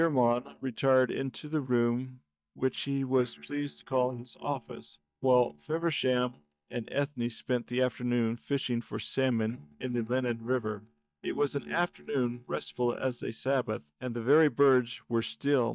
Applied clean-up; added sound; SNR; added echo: neural mask model DeepFilterNet 3.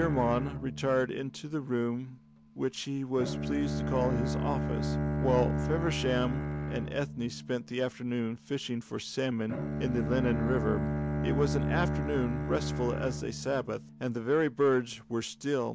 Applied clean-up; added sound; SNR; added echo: none; Bowed string instrument; 3 dB; none.